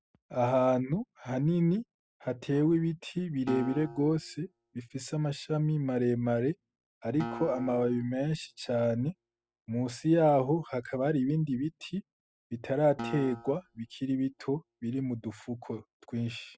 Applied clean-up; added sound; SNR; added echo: classical method spectral subtraction.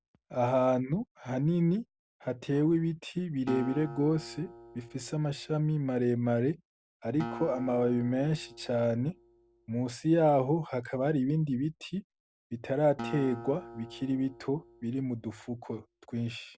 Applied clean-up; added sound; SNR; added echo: none; Acoustic guitar; 15 dB; none.